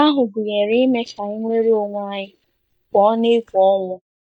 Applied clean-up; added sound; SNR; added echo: neural mask model DeepFilterNet 3.